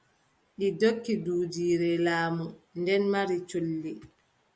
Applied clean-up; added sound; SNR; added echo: none; none; none; none.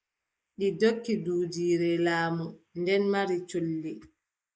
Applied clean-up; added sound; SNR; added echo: neural mask model Resemble Enhance denoiser.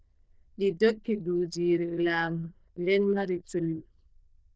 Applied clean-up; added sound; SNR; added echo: neural diffusion model UNIVERSE++.